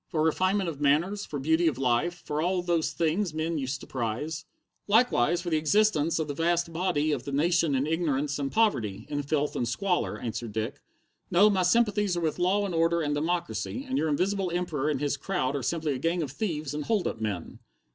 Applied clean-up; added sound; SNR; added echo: none; none; none; none.